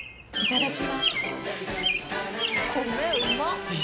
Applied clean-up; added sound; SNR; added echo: none; Chirp, tweet; 1 dB; none.